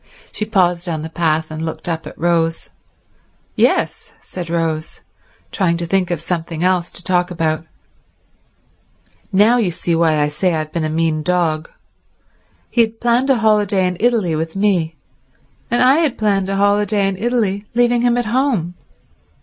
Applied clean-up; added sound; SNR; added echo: none; none; none; none.